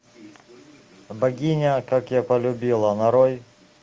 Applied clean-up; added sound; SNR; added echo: none; none; none; none.